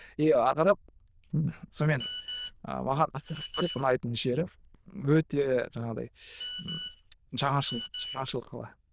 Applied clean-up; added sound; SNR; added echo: neural diffusion model UNIVERSE++.